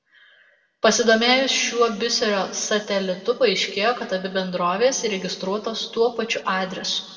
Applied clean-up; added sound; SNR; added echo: none; none; none; reverberation time 1.3 s.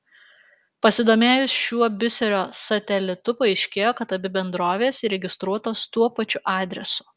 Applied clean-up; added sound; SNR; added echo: none; none; none; none.